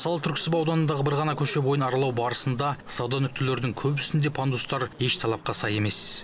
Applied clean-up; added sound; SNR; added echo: none; none; none; none.